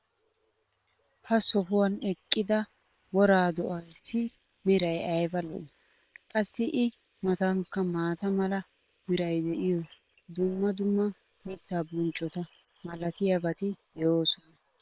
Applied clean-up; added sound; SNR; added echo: neural separator model SepFormer WHAM!.